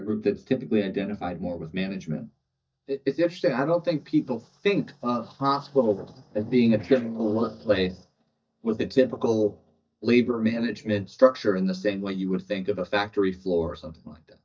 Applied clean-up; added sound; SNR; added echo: neural mask model DeepFilterNet 3.